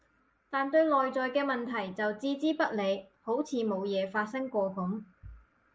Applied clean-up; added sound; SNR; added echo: none; none; none; none.